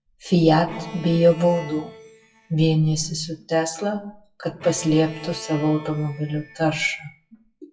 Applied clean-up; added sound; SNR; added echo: classical method WPE with log-MMSE.